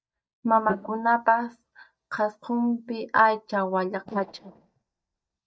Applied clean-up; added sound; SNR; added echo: neural mask model DeepFilterNet 3.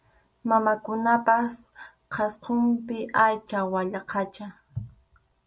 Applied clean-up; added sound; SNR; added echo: none; none; none; none.